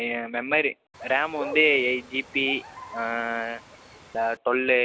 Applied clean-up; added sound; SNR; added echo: none; Bird; 15 dB; none.